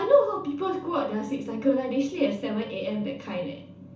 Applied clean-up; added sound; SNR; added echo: none; none; none; reverberation time 0.9 s.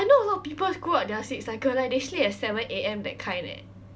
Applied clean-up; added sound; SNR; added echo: none; none; none; none.